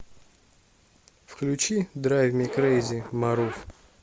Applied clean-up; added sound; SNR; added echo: none; Zipper (clothing); 10 dB; none.